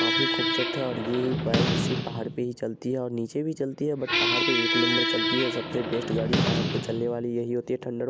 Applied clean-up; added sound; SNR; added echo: none; Squeak; -2 dB; none.